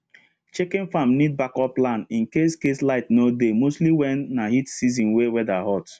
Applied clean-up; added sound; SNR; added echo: none; none; none; none.